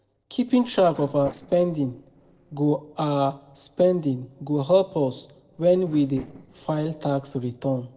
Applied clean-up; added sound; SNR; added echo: neural separator model SepFormer DNS4.